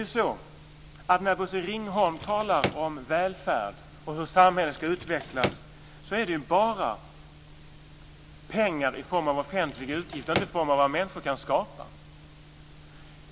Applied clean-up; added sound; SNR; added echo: none; Drawer open or close; 7 dB; none.